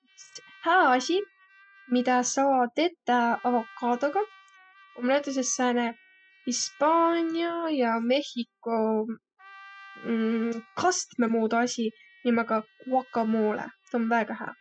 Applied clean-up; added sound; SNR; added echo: classical method spectral subtraction.